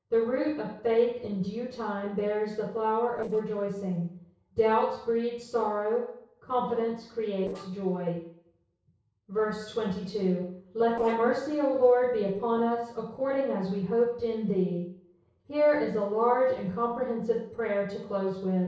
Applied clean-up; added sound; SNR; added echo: neural separator model SepFormer DNS4.